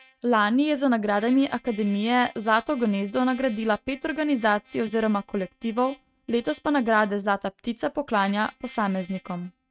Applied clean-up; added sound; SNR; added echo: neural mask model RNNoise.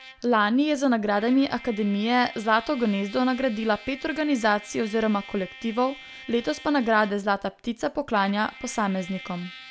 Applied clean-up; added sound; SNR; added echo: none; Trumpet; 19 dB; none.